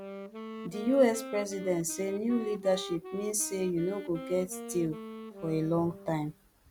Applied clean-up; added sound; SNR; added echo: none; Wind instrument, woodwind instrument; 12 dB; none.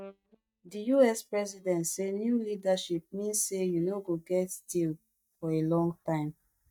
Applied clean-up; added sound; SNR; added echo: neural mask model DeepFilterNet 3.